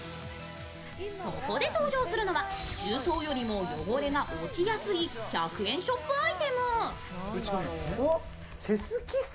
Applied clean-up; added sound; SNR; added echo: none; Typing + Breathing; 14 dB; none.